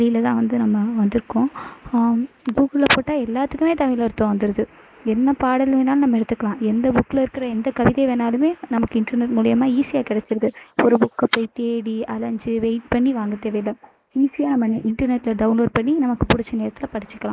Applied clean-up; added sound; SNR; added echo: neural mask model Resemble Enhance denoiser.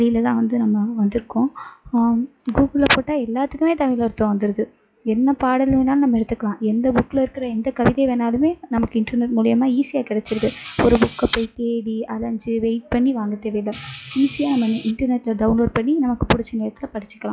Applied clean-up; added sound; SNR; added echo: classical method log-MMSE.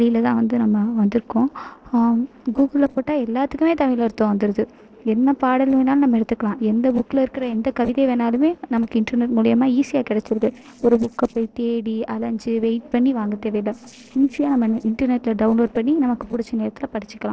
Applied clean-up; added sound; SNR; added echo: neural separator model SepFormer DNS4.